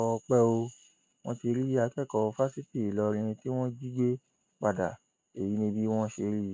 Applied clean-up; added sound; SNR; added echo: neural mask model RNNoise.